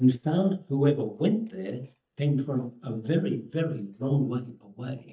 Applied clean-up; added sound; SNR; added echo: neural mask model DeepFilterNet 3.